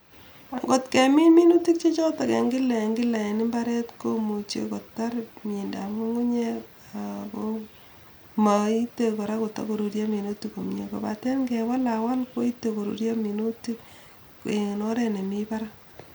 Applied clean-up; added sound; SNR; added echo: none; none; none; none.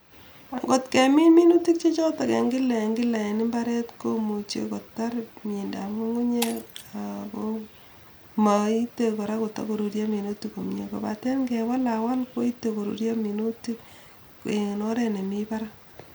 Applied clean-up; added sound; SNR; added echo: none; Shatter; 16 dB; none.